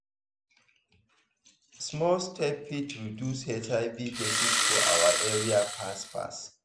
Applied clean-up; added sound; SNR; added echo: none; Engine starting; -4 dB; none.